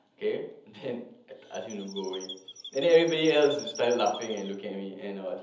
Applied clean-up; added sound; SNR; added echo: none; Chirp, tweet; 14 dB; reverberation time 0.7 s.